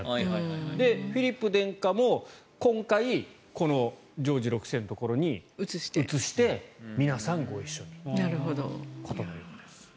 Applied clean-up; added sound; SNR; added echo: none; none; none; none.